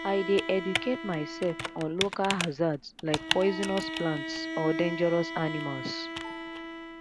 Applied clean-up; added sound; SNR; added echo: none; Bowed string instrument + Computer keyboard; 5 dB; none.